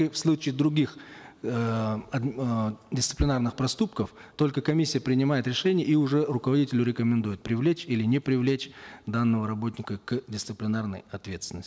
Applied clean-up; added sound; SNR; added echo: none; none; none; none.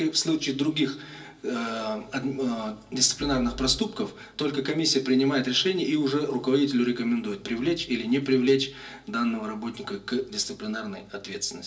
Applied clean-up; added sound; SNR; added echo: none; none; none; reverberation time 0.3 s.